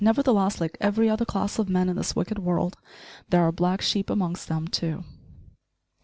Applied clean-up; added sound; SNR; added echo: none; none; none; none.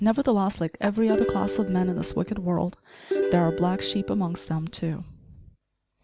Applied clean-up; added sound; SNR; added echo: none; Plucked string instrument; 5 dB; none.